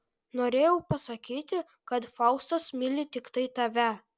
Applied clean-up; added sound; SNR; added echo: none; none; none; none.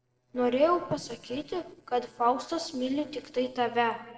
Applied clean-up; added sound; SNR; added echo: neural separator model SepFormer DNS4.